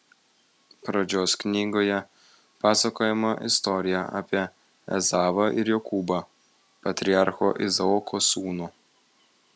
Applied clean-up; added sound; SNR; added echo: none; none; none; none.